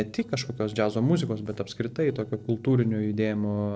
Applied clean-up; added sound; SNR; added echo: neural separator model SepFormer DNS4.